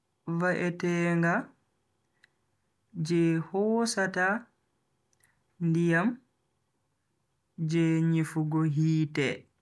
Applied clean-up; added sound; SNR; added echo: none; none; none; none.